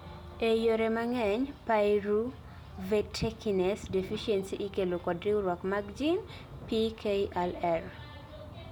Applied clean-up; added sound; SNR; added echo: none; none; none; none.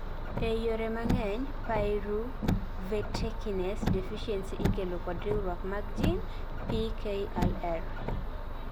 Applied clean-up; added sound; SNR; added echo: none; Car; -3 dB; none.